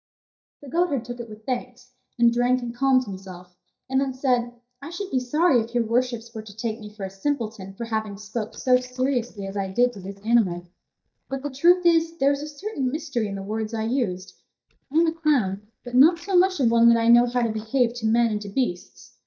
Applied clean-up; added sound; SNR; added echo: neural mask model DeepFilterNet 3.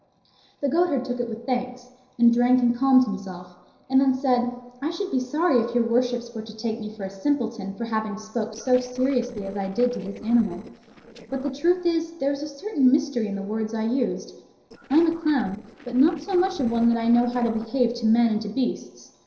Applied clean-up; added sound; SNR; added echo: neural separator model SepFormer DNS4.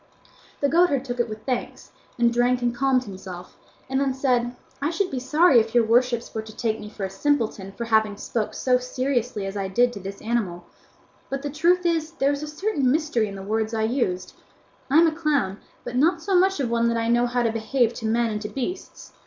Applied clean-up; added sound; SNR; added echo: none; none; none; none.